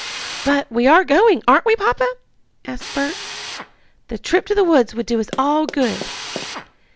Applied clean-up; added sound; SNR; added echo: none; Drill + Run; 14 dB; none.